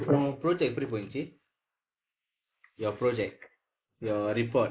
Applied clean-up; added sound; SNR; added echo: neural mask model Resemble Enhance denoiser.